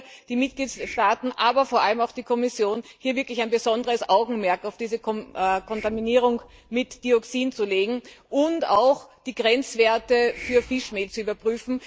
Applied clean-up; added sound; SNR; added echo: neural mask model DeepFilterNet 3.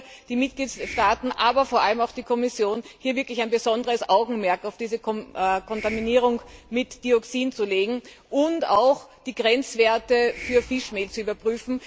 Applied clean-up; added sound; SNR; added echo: none; Hiss; 18 dB; none.